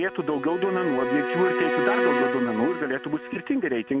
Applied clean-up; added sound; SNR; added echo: none; Bowed string instrument; 2 dB; none.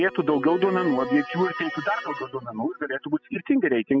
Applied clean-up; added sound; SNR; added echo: classical method spectral subtraction.